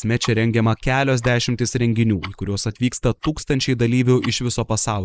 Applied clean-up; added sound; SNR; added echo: neural mask model Resemble Enhance denoiser.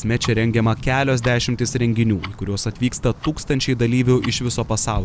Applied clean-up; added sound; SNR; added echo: none; Tick-tock; 17 dB; none.